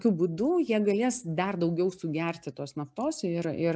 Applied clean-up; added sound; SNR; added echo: none; none; none; none.